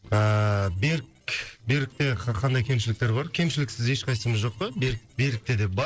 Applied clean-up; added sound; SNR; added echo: neural separator model SepFormer DNS4.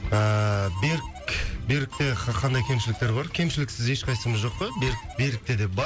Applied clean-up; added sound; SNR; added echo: none; Harmonica; 16 dB; none.